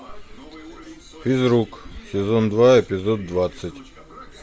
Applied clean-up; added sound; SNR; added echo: none; none; none; none.